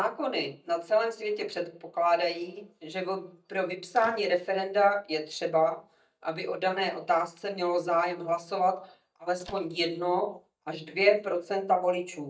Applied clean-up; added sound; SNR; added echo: neural mask model DeepFilterNet 3.